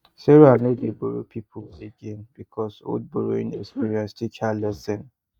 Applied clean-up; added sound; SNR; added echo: neural mask model DeepFilterNet 3.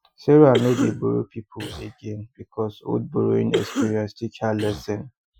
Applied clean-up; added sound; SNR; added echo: classical method Wiener filter.